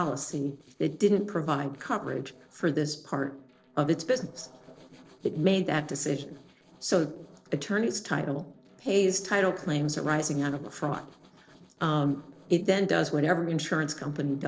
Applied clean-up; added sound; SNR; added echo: neural separator model SepFormer DNS4.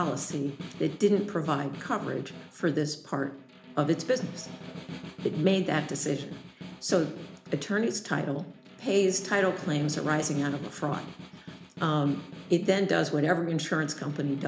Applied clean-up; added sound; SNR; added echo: none; Snare drum; 15 dB; reverberation time 0.4 s.